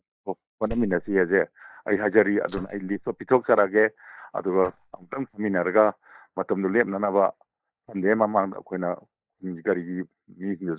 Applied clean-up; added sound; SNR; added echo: neural mask model DeepFilterNet 3.